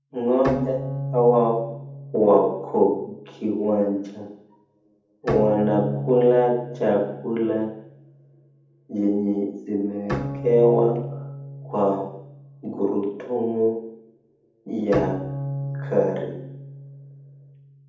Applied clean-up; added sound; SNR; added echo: none; Bowed string instrument; 10 dB; reverberation time 0.8 s.